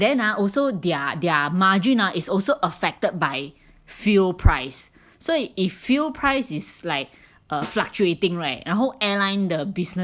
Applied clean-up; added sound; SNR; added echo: neural separator model SepFormer DNS4.